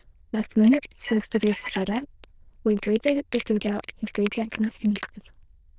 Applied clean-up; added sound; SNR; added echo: neural diffusion model UNIVERSE++.